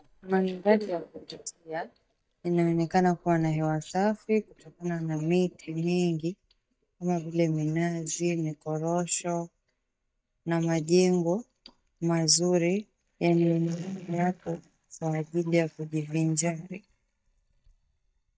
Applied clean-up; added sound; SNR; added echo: neural mask model DeepFilterNet 3.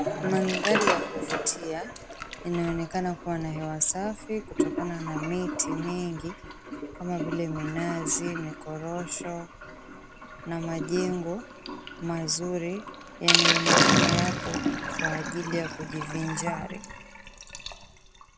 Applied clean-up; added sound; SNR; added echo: none; Sink (filling or washing); -2 dB; none.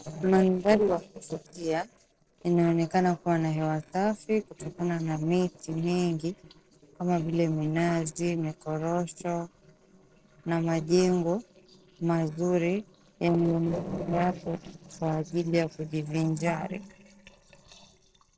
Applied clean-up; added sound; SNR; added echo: neural separator model SepFormer DNS4.